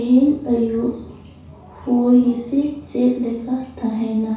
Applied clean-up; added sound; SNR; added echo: none; none; none; reverberation time 0.6 s.